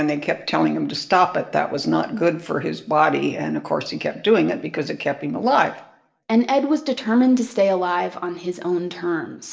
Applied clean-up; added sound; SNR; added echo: none; none; none; reverberation time 0.6 s.